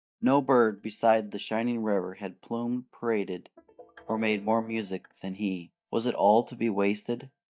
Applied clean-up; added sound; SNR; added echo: neural mask model DeepFilterNet 3.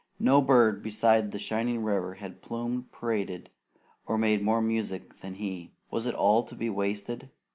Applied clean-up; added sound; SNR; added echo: none; none; none; none.